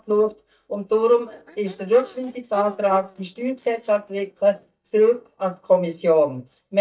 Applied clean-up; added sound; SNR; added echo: neural mask model DeepFilterNet 3.